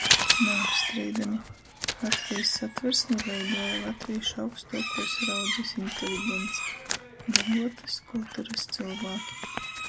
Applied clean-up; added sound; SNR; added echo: none; Livestock, farm animals, working animals + Writing; -1 dB; none.